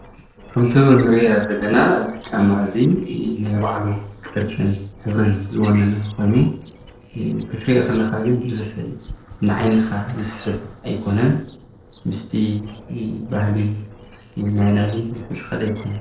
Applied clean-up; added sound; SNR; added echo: neural separator model SepFormer DNS4.